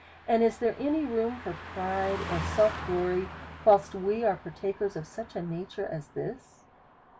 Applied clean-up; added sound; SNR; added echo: none; Car passing by; 12 dB; none.